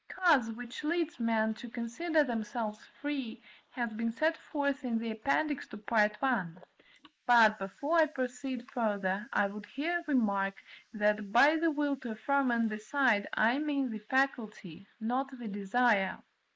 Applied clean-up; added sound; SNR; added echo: neural mask model Resemble Enhance denoiser.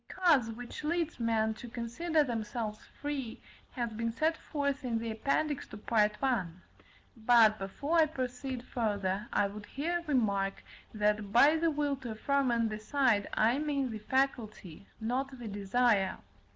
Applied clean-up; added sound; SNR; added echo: none; none; none; none.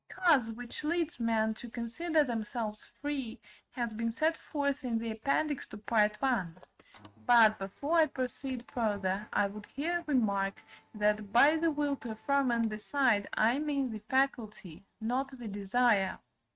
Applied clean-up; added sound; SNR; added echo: neural mask model RNNoise.